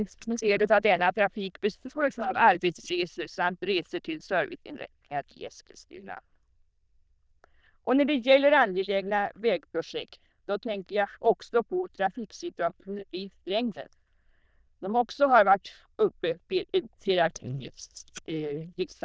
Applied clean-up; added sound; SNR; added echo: neural diffusion model UNIVERSE++.